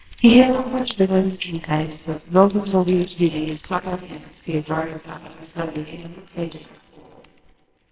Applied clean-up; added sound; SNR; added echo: neural separator model SepFormer WHAMR!.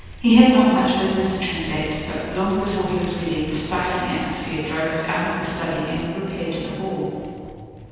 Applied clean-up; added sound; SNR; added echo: none; Vehicle; 17 dB; reverberation time 2.1 s.